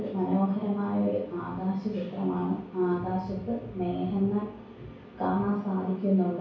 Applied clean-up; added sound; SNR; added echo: none; none; none; reverberation time 0.6 s.